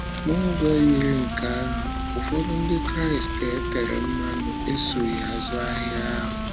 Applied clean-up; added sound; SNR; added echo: none; Wind instrument, woodwind instrument + Frying (food); 2 dB; none.